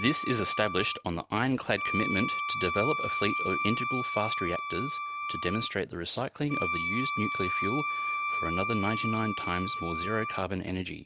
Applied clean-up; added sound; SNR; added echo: none; Wind instrument, woodwind instrument; 2 dB; none.